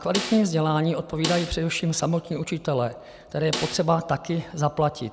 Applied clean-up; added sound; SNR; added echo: none; Snare drum; 10 dB; none.